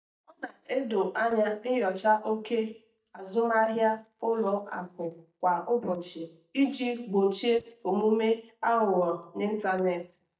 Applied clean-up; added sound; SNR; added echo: neural mask model DeepFilterNet 3.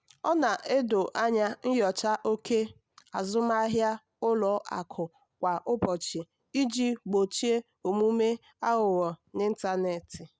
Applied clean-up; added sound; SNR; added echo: none; none; none; none.